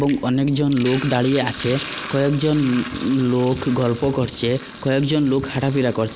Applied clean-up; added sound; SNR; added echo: none; Sink (filling or washing); 15 dB; none.